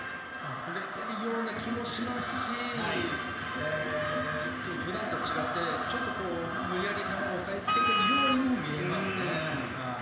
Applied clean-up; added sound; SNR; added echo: none; Wind instrument, woodwind instrument; -3 dB; reverberation time 1.3 s.